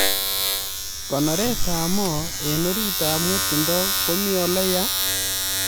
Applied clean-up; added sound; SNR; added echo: none; Domestic sounds, home sounds; -2 dB; none.